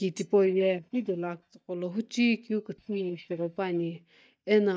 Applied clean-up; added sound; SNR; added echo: neural mask model DeepFilterNet 3.